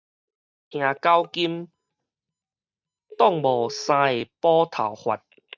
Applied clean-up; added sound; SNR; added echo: neural mask model DeepFilterNet 3.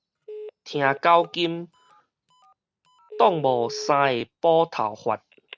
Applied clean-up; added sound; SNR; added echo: none; Telephone; 17 dB; none.